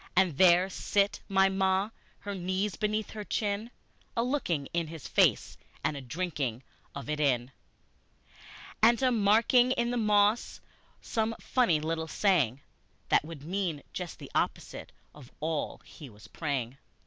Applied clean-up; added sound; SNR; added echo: none; none; none; none.